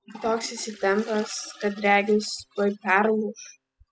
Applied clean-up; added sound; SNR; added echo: classical method spectral subtraction.